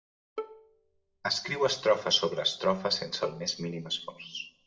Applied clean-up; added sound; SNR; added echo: none; Bowed string instrument; 14 dB; reverberation time 0.5 s.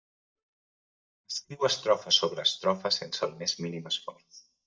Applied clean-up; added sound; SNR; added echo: neural mask model DeepFilterNet 3.